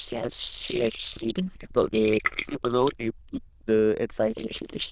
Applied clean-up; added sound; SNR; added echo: neural diffusion model UNIVERSE++.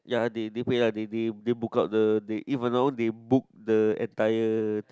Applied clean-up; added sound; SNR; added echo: none; none; none; none.